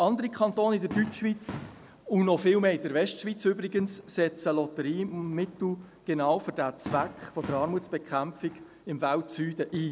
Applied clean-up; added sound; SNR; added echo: none; Fireworks; 17 dB; none.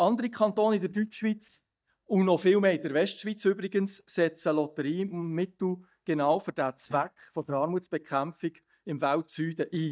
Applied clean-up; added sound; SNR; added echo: neural mask model DeepFilterNet 3.